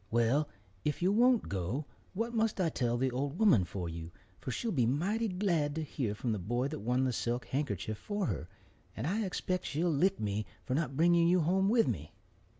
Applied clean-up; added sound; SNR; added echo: none; none; none; none.